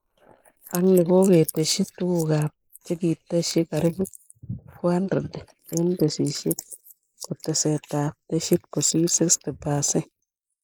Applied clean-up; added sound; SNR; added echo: neural mask model Resemble Enhance denoiser.